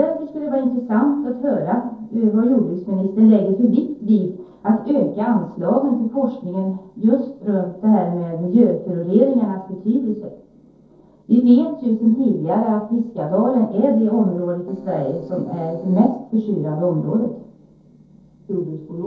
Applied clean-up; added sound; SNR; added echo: neural separator model SepFormer DNS4.